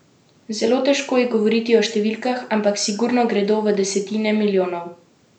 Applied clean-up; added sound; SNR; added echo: none; none; none; none.